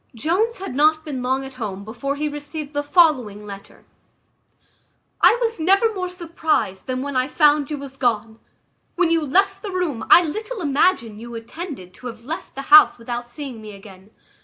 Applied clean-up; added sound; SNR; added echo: none; none; none; none.